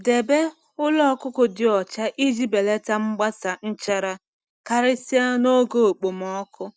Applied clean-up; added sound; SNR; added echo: none; none; none; none.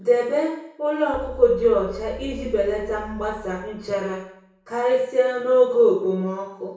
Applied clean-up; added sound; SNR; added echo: none; Keyboard (musical); 18 dB; reverberation time 0.6 s.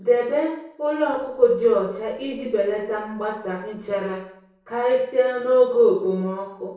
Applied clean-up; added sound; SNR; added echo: neural separator model SepFormer DNS4.